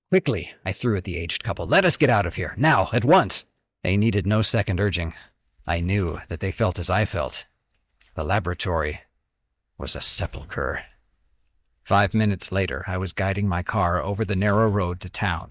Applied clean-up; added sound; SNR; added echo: neural mask model DeepFilterNet 3.